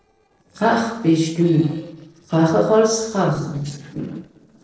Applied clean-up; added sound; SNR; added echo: neural separator model SepFormer DNS4.